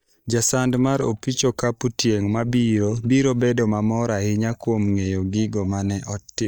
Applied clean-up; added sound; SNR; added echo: neural mask model DeepFilterNet 3.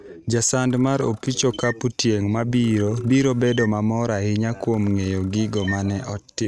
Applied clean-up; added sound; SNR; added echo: neural mask model RNNoise.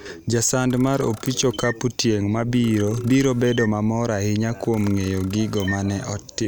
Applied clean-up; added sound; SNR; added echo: none; Camera; 17 dB; none.